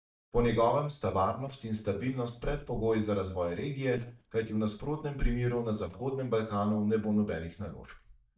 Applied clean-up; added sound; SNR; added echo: neural mask model DeepFilterNet 3.